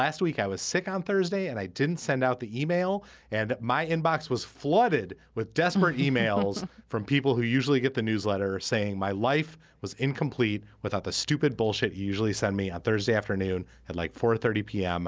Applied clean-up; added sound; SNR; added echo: none; none; none; none.